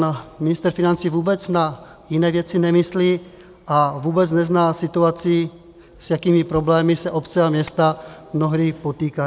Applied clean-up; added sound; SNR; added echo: none; none; none; none.